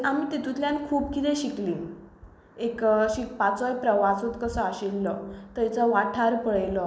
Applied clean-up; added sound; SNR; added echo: none; none; none; none.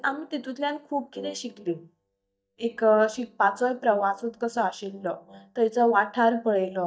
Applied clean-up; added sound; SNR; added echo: neural mask model DeepFilterNet 3.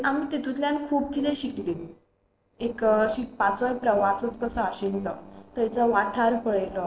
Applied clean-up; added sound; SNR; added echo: neural separator model SepFormer DNS4.